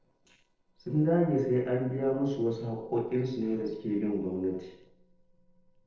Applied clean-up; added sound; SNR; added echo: neural separator model SepFormer DNS4.